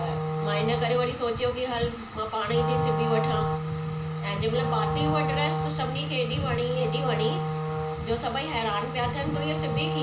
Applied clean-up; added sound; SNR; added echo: none; Wind instrument, woodwind instrument; 0 dB; reverberation time 0.4 s.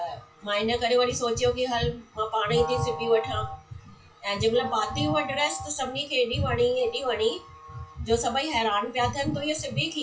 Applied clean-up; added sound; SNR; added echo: classical method WPE with log-MMSE.